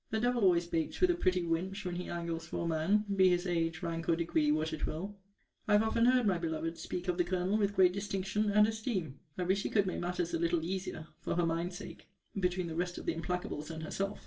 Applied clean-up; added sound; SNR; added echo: none; none; none; reverberation time 0.2 s.